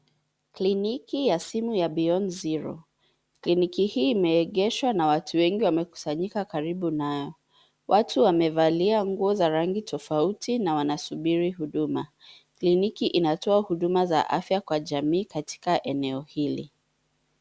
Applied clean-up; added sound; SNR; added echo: none; none; none; none.